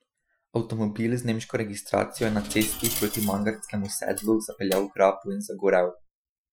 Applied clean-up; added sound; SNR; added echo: classical method Wiener filter.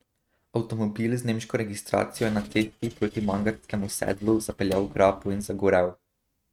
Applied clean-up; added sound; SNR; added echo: neural mask model RNNoise.